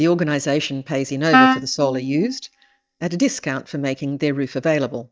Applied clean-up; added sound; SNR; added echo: neural mask model DeepFilterNet 3.